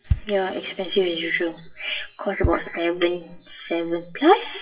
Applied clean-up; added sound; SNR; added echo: classical method WPE with log-MMSE.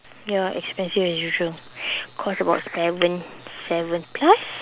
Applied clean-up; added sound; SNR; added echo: none; none; none; none.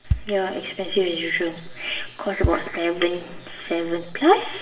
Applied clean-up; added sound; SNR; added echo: none; Bass drum; 8 dB; reverberation time 0.7 s.